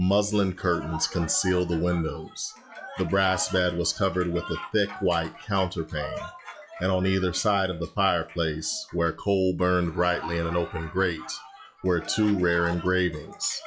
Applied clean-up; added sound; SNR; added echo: classical method log-MMSE.